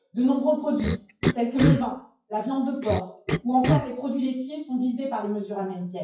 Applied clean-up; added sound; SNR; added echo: classical method WPE with log-MMSE.